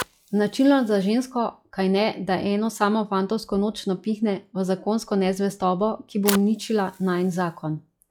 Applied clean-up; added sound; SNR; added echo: classical method log-MMSE.